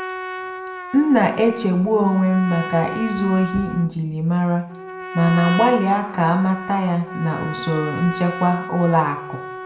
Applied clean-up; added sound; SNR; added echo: none; Trumpet; 11 dB; reverberation time 0.7 s.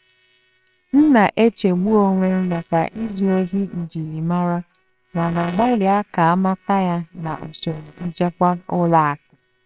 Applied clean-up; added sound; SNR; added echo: neural separator model SepFormer WHAMR!.